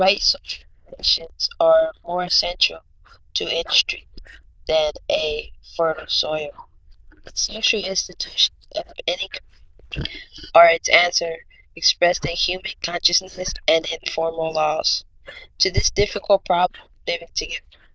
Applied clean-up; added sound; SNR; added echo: neural diffusion model UNIVERSE++.